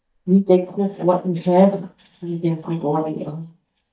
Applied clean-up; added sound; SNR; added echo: neural mask model DeepFilterNet 3.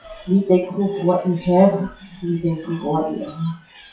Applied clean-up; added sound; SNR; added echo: classical method WPE with log-MMSE.